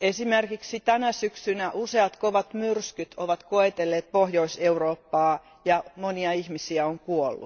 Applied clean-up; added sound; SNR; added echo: none; none; none; none.